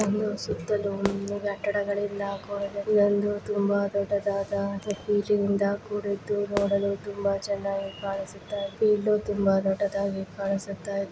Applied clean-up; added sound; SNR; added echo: none; Fire / Fireworks; 18 dB; none.